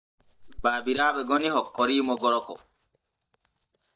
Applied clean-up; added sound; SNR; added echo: neural mask model DeepFilterNet 3.